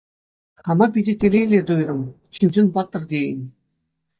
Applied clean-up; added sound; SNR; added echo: neural mask model DeepFilterNet 3.